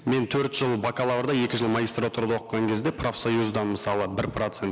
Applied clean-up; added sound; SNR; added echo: none; none; none; none.